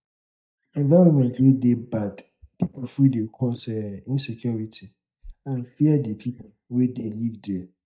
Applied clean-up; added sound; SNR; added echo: neural mask model DeepFilterNet 3.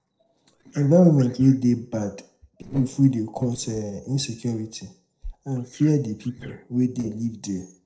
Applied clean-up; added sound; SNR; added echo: neural separator model SepFormer DNS4.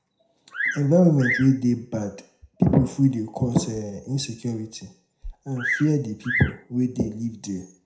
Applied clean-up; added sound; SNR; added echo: none; Bird vocalization, bird call, bird song; 10 dB; reverberation time 0.4 s.